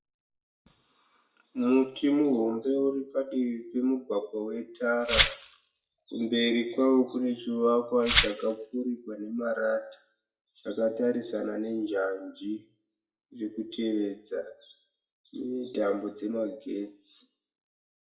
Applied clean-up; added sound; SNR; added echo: classical method WPE with log-MMSE.